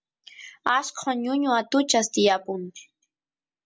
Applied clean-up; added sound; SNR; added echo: none; none; none; none.